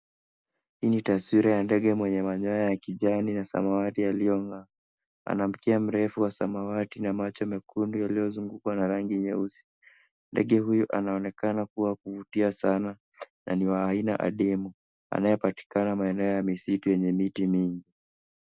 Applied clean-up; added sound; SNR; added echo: none; none; none; none.